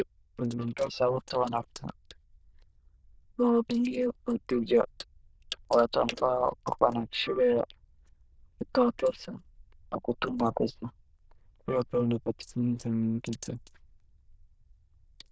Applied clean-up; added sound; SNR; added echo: neural diffusion model UNIVERSE++.